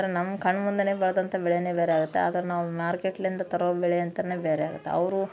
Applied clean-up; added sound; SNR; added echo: none; none; none; none.